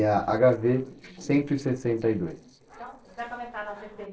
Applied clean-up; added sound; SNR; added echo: neural separator model SepFormer DNS4.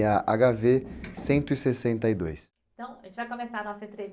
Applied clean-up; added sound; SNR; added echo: none; none; none; none.